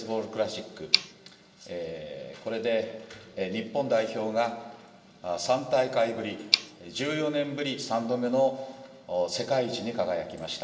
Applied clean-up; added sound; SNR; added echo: none; Tick; 9 dB; reverberation time 1.8 s.